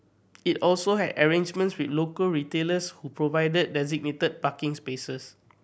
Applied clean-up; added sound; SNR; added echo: none; none; none; none.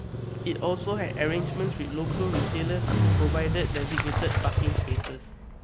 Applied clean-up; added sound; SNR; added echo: none; Motorcycle; -4 dB; none.